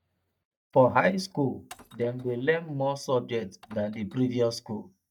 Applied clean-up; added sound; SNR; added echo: neural mask model DeepFilterNet 3.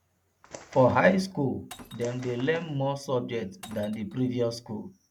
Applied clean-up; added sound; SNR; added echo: none; Glass + Bird; 19 dB; none.